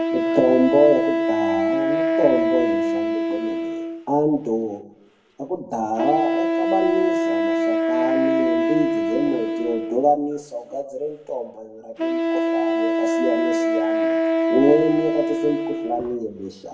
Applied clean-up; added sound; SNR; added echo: none; Wind instrument, woodwind instrument; -1 dB; reverberation time 0.5 s.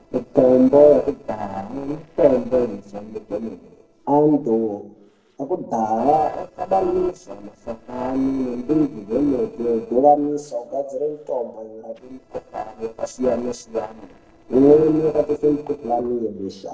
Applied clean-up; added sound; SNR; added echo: neural separator model SepFormer DNS4.